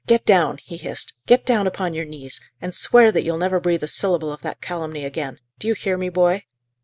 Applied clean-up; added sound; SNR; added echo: none; none; none; none.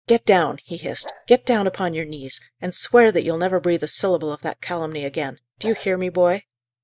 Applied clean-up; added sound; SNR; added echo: neural mask model DeepFilterNet 3.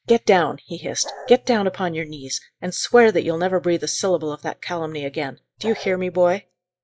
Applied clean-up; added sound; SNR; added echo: classical method log-MMSE.